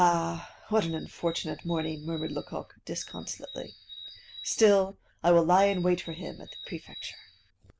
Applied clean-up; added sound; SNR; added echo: none; Bird; 18 dB; none.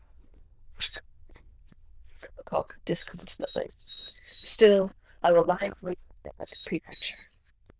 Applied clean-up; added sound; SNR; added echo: neural diffusion model UNIVERSE++.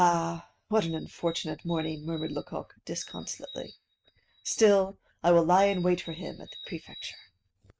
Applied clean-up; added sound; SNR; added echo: neural mask model RNNoise.